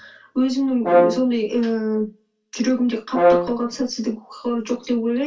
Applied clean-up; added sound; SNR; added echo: none; Brass instrument; -2 dB; reverberation time 0.2 s.